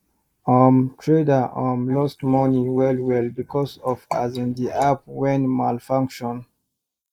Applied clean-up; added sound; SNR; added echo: neural mask model Resemble Enhance denoiser.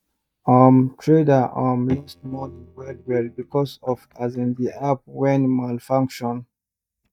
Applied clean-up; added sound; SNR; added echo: neural mask model DeepFilterNet 3.